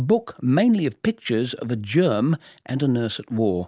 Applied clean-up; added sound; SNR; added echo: none; none; none; none.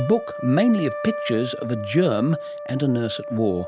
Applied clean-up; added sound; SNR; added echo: none; Trumpet; 9 dB; none.